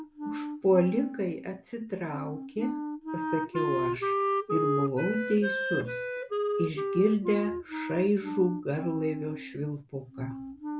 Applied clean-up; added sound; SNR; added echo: none; Wind instrument, woodwind instrument; 3 dB; none.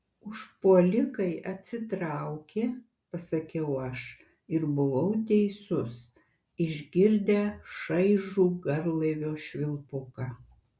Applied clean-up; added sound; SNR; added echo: none; none; none; none.